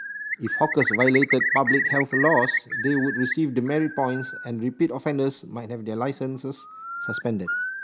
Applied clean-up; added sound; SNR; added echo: none; Bird; 3 dB; none.